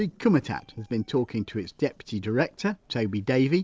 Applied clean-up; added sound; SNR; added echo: neural separator model SepFormer DNS4.